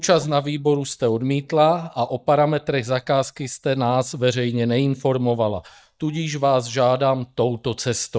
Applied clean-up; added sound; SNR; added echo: neural mask model DeepFilterNet 3.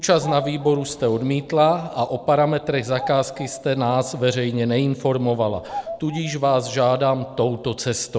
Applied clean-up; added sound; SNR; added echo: none; Bird vocalization, bird call, bird song; 17 dB; none.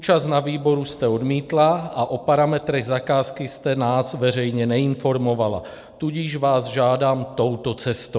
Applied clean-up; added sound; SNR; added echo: none; none; none; none.